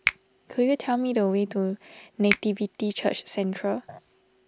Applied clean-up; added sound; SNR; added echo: none; Finger snapping; 9 dB; none.